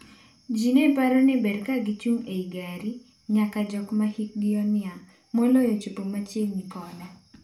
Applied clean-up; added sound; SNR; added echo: none; none; none; reverberation time 0.4 s.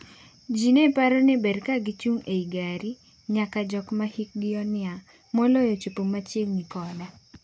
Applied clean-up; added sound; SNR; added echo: none; none; none; none.